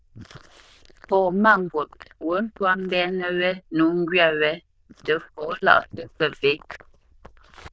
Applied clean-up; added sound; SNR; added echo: neural diffusion model UNIVERSE++.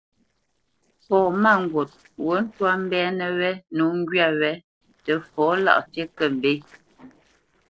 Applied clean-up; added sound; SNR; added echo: neural separator model SepFormer DNS4.